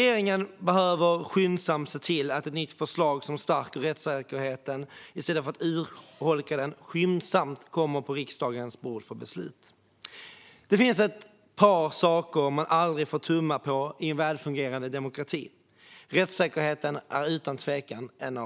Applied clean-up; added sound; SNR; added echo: none; none; none; none.